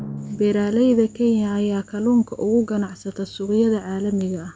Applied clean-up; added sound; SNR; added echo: none; Drum; 19 dB; none.